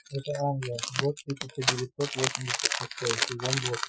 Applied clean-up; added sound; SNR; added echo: classical method Wiener filter.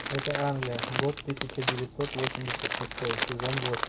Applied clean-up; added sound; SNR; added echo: none; Crumpling, crinkling; -1 dB; none.